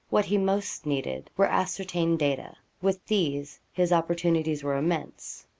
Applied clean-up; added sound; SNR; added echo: none; none; none; none.